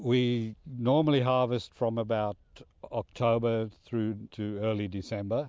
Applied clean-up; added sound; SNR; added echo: none; none; none; none.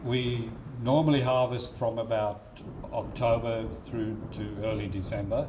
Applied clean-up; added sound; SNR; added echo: none; Thunder / Rain; 12 dB; reverberation time 0.6 s.